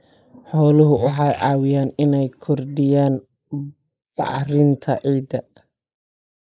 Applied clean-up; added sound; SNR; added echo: neural mask model Resemble Enhance denoiser.